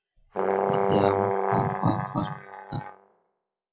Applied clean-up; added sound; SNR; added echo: classical method log-MMSE.